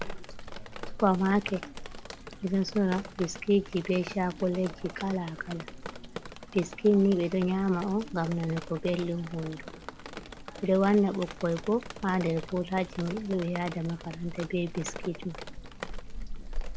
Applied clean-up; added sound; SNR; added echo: none; Drip; 10 dB; none.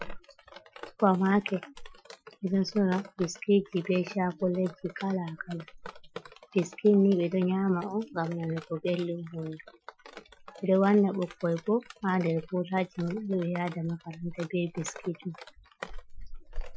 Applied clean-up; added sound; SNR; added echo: classical method Wiener filter.